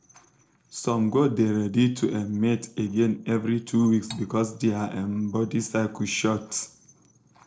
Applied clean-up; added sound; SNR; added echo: neural separator model SepFormer DNS4.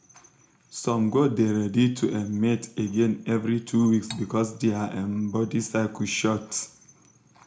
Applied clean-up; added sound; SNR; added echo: none; Cutlery, silverware; 17 dB; reverberation time 0.3 s.